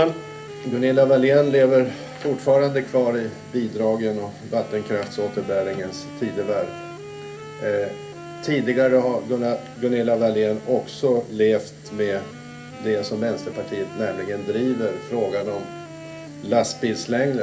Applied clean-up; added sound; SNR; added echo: none; Wind instrument, woodwind instrument; 16 dB; reverberation time 0.3 s.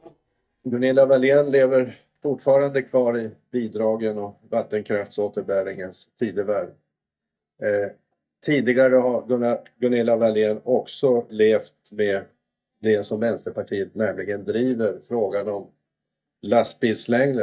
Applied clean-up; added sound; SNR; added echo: neural mask model DeepFilterNet 3.